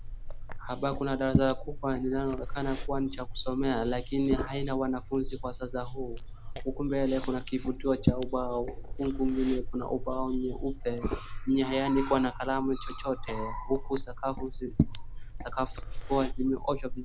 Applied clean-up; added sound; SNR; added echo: none; Liquid; 3 dB; none.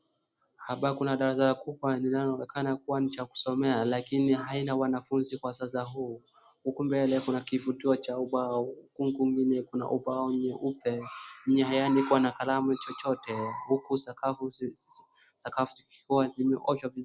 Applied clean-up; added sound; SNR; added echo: none; none; none; none.